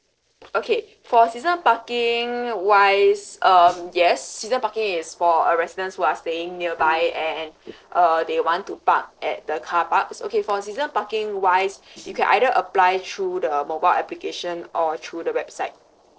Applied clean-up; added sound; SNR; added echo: neural separator model SepFormer DNS4.